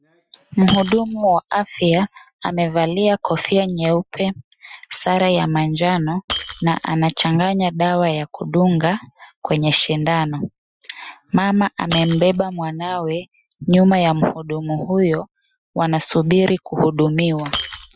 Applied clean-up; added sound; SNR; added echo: classical method Wiener filter.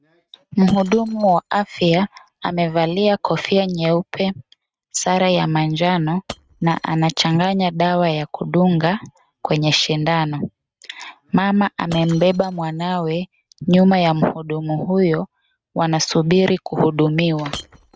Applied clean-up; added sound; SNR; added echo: neural mask model RNNoise.